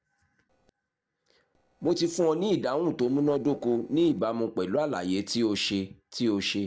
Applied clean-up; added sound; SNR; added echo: neural separator model SepFormer DNS4.